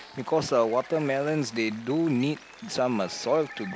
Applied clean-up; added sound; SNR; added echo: none; Applause + Bird; 19 dB; none.